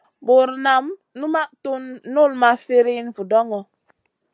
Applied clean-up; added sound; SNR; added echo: none; none; none; none.